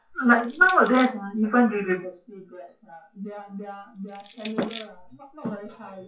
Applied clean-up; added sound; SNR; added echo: classical method WPE with log-MMSE.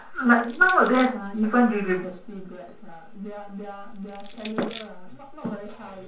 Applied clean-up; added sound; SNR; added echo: none; Crushing; 19 dB; reverberation time 0.3 s.